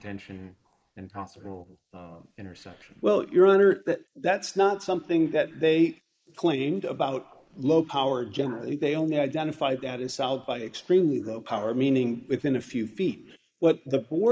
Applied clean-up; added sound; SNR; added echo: neural mask model Resemble Enhance denoiser.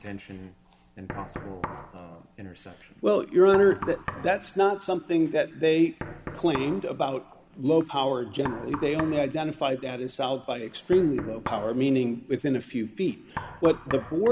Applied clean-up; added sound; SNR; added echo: none; Knock; 15 dB; none.